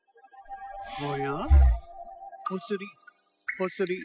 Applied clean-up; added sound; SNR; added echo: classical method spectral subtraction.